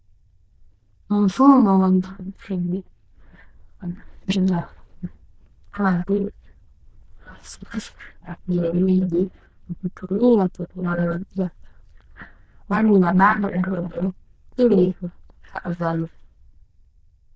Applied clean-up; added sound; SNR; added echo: neural diffusion model UNIVERSE++.